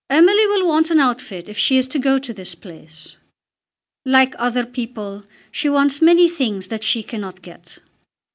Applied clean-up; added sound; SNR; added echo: none; none; none; none.